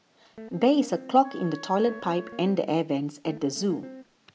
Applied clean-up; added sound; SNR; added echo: none; Wind instrument, woodwind instrument + Guitar; 17 dB; none.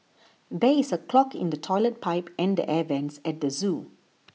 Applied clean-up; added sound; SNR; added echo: none; none; none; none.